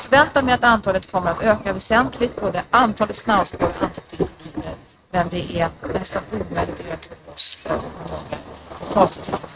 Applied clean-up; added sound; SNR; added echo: neural mask model RNNoise.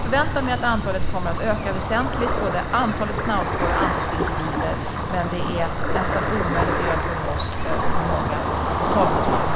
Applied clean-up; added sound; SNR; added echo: none; Ocean; -4 dB; none.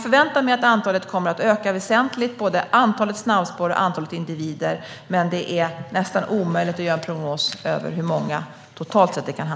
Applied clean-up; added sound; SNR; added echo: none; none; none; none.